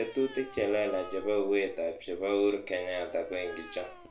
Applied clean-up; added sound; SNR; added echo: none; Animal; 17 dB; reverberation time 0.3 s.